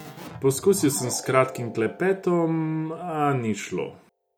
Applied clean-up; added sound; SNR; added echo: none; Keyboard (musical); 17 dB; none.